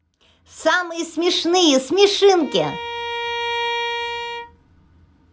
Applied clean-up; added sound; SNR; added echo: none; Bowed string instrument; 6 dB; none.